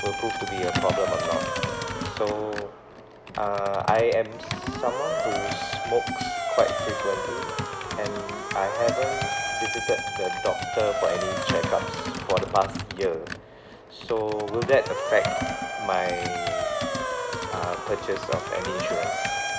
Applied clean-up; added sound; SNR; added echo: none; Computer keyboard + Motor vehicle (road) / Siren; 1 dB; none.